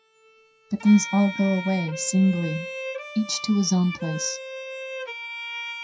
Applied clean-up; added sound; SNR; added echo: classical method WPE with log-MMSE.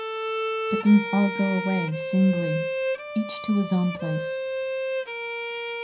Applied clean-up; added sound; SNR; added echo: none; Bowed string instrument; 4 dB; reverberation time 0.3 s.